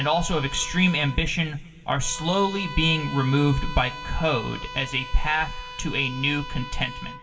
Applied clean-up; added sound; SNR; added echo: none; Bowed string instrument; 13 dB; reverberation time 2.0 s.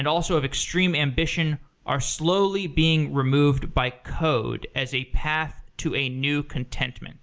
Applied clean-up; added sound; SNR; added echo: none; none; none; none.